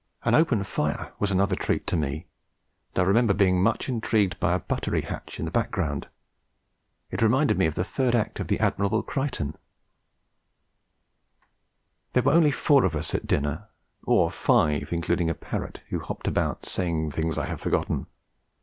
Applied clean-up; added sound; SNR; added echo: none; none; none; none.